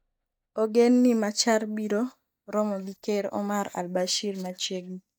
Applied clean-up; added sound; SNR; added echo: neural mask model DeepFilterNet 3.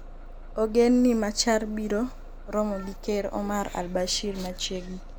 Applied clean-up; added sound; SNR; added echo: none; Bus; 13 dB; none.